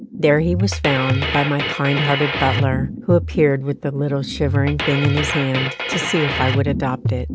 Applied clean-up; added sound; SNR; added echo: none; Drum kit; 3 dB; none.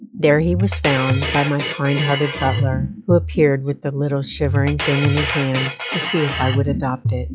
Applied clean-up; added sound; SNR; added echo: classical method log-MMSE.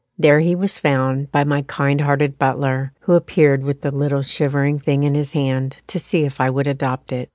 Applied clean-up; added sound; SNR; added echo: none; none; none; none.